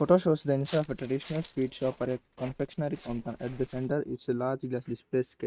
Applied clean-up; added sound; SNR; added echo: neural mask model RNNoise.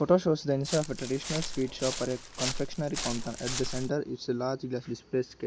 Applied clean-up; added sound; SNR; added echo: none; Walk, footsteps; 5 dB; none.